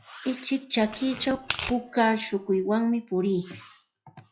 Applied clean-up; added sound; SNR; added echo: classical method log-MMSE.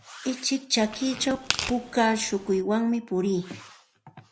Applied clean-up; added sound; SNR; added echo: none; Tearing; 8 dB; none.